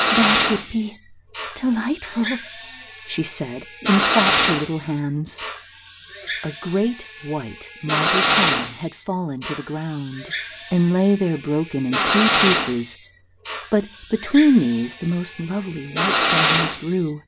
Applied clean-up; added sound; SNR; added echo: none; Drill; -2 dB; none.